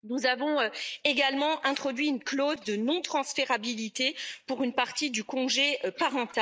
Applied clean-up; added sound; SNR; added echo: neural mask model DeepFilterNet 3.